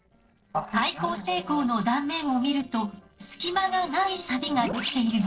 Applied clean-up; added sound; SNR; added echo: neural separator model SepFormer DNS4.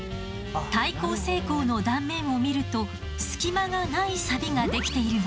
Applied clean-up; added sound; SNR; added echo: none; none; none; none.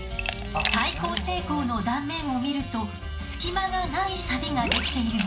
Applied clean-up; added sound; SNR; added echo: none; Glass; 8 dB; reverberation time 0.3 s.